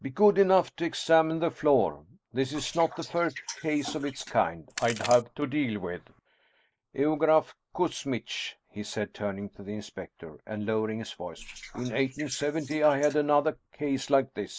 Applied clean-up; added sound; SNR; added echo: neural mask model Resemble Enhance denoiser.